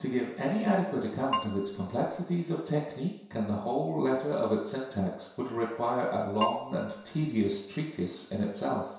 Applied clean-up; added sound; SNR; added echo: none; Keyboard (musical); 6 dB; reverberation time 0.7 s.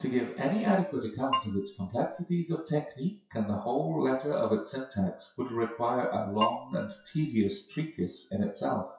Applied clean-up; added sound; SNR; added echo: classical method WPE with log-MMSE.